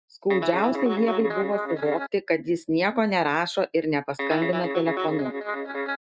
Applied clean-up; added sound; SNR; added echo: neural mask model RNNoise.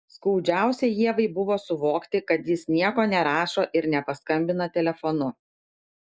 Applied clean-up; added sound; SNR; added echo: none; none; none; none.